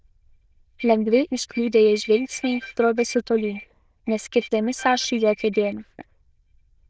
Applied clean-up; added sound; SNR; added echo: neural diffusion model UNIVERSE++.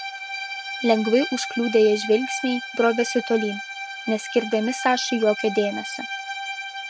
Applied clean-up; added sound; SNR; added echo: none; Bowed string instrument; 9 dB; none.